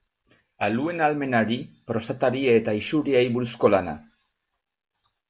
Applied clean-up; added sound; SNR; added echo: none; none; none; none.